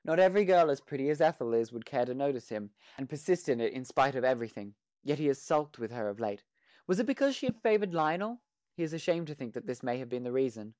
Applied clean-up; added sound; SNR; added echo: neural mask model DeepFilterNet 3.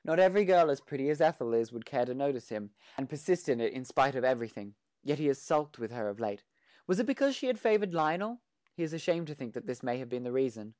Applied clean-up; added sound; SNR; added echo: none; none; none; none.